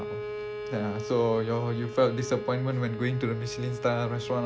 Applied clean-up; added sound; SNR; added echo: none; Bowed string instrument; 9 dB; none.